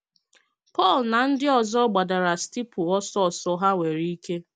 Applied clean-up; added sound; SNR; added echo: none; none; none; none.